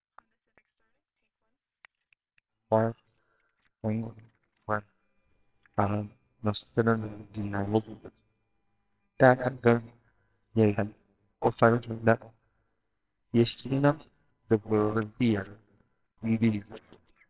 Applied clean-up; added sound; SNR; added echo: neural separator model SepFormer WHAMR!.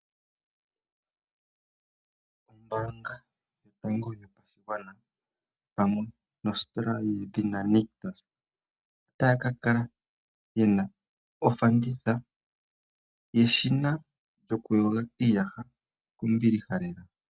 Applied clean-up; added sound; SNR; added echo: none; none; none; none.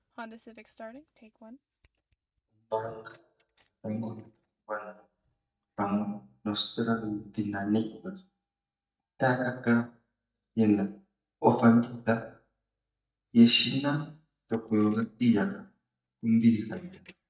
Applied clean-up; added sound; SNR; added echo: neural mask model DeepFilterNet 3.